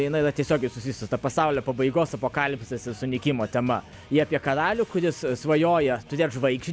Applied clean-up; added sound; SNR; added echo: none; none; none; none.